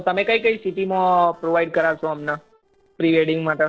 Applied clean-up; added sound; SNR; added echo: neural separator model SepFormer DNS4.